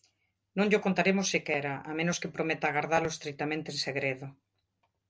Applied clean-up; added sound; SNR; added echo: none; none; none; none.